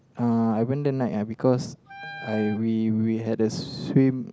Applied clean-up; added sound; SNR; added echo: none; Wind instrument, woodwind instrument; 16 dB; none.